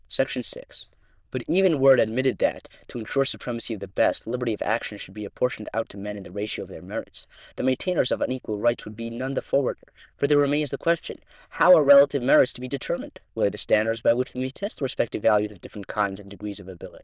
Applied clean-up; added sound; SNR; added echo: neural diffusion model UNIVERSE++.